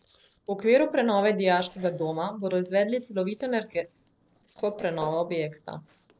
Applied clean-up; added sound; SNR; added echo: neural separator model SepFormer DNS4.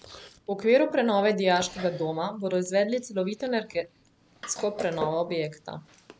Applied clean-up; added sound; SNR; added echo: none; Chewing, mastication; 17 dB; none.